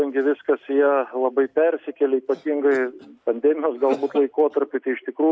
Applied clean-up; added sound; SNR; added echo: none; Cough; 16 dB; none.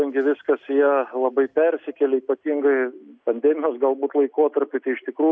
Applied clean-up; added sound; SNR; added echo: none; none; none; none.